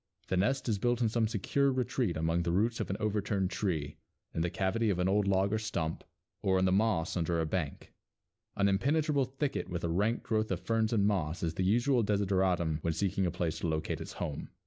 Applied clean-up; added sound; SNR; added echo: none; none; none; none.